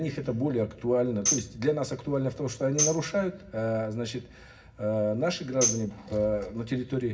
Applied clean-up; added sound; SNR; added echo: none; Tambourine; 5 dB; reverberation time 0.4 s.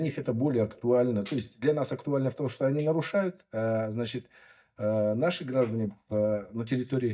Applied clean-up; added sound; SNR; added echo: neural mask model DeepFilterNet 3.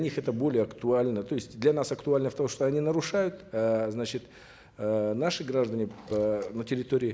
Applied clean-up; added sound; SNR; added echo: none; none; none; none.